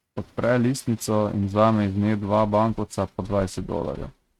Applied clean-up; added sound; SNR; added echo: neural mask model RNNoise.